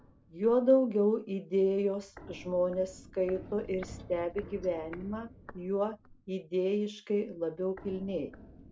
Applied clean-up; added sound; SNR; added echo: none; Walk, footsteps; 19 dB; none.